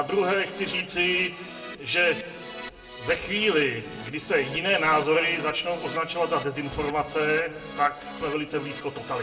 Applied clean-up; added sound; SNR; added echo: none; Keyboard (musical); 14 dB; reverberation time 1.2 s.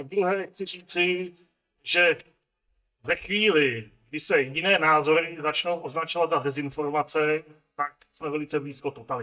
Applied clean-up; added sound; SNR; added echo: neural mask model DeepFilterNet 3.